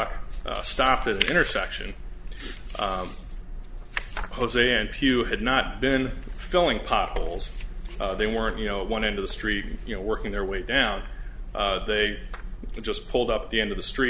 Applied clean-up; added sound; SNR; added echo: none; none; none; none.